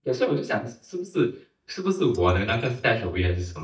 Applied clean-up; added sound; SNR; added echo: neural mask model DeepFilterNet 3.